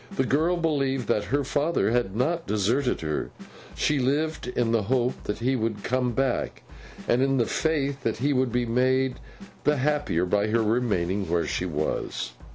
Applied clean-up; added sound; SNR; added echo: none; Drum kit; 19 dB; none.